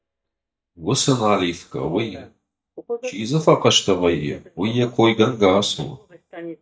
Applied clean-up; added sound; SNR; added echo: neural mask model DeepFilterNet 3.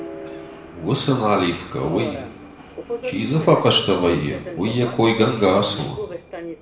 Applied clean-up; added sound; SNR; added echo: none; Subway, metro, underground; 12 dB; reverberation time 0.7 s.